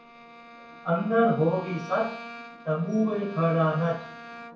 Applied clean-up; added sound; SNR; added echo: none; Bowed string instrument; 16 dB; reverberation time 0.6 s.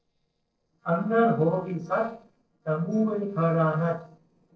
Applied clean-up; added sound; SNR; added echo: neural separator model SepFormer DNS4.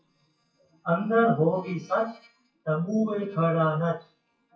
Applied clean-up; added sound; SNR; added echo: classical method WPE with log-MMSE.